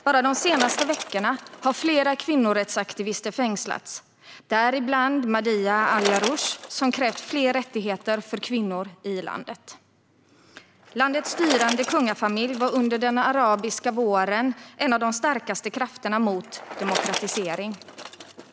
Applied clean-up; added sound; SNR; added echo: none; Bicycle; 11 dB; none.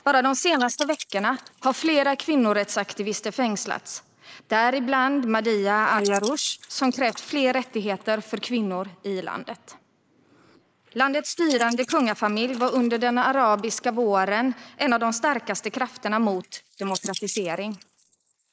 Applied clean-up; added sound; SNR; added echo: neural mask model Resemble Enhance denoiser.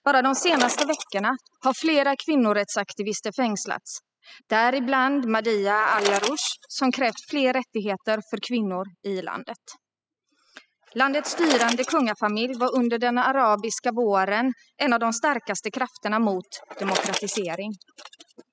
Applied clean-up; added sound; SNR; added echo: classical method spectral subtraction.